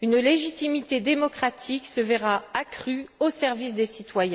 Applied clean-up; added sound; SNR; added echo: none; none; none; none.